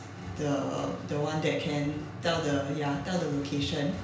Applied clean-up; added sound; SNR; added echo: none; none; none; reverberation time 0.5 s.